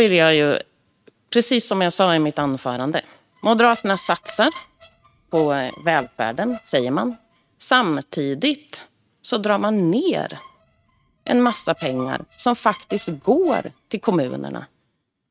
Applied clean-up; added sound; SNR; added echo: neural mask model RNNoise.